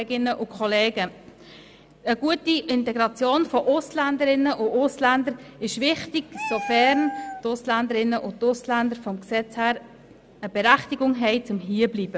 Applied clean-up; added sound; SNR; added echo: none; Meow; 11 dB; none.